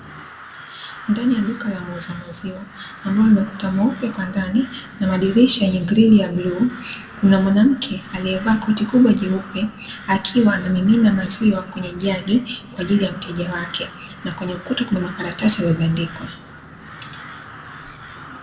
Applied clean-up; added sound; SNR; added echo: none; Crow; 19 dB; reverberation time 1.2 s.